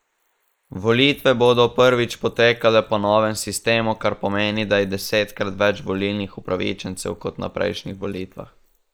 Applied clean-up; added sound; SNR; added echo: neural mask model Resemble Enhance denoiser.